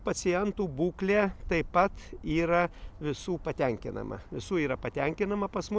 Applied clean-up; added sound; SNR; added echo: none; none; none; none.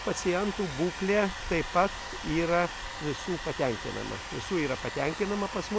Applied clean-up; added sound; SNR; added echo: none; Domestic sounds, home sounds; 9 dB; none.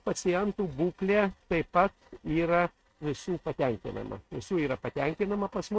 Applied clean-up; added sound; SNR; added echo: neural mask model RNNoise.